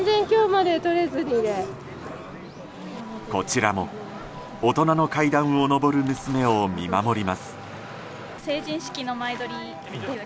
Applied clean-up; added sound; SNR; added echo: none; none; none; none.